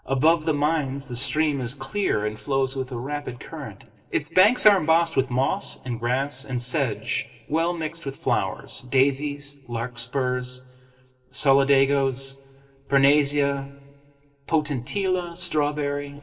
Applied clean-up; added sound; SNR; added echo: none; none; none; reverberation time 1.4 s.